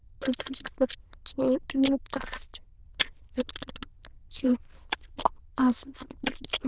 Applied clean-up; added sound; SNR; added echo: neural diffusion model UNIVERSE++.